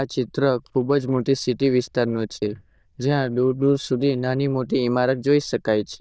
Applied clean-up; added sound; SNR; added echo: neural diffusion model UNIVERSE++.